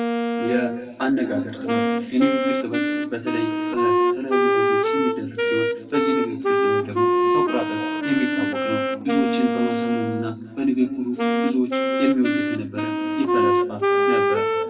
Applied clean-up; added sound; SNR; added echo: none; Wind instrument, woodwind instrument; -3 dB; reverberation time 2.3 s.